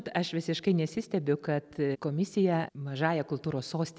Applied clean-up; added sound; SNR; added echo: none; none; none; none.